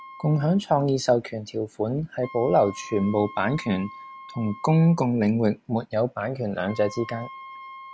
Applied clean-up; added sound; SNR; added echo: none; Wind instrument, woodwind instrument; 19 dB; none.